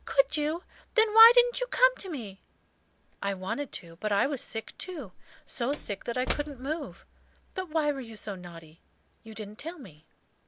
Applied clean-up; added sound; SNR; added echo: none; Slam / Wood; 17 dB; none.